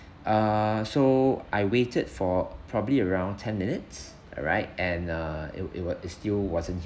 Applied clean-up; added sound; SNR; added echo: none; none; none; none.